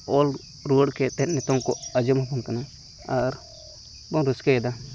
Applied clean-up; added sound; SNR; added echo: none; none; none; none.